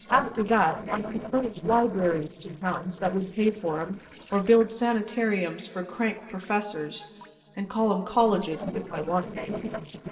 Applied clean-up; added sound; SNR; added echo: neural separator model SepFormer DNS4.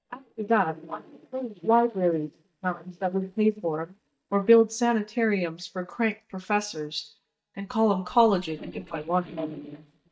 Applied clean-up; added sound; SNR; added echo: neural mask model DeepFilterNet 3.